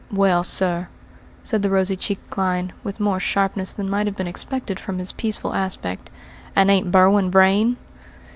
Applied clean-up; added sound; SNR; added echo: none; none; none; none.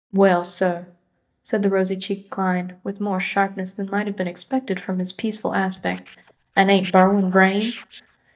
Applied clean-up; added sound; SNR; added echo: neural mask model DeepFilterNet 3.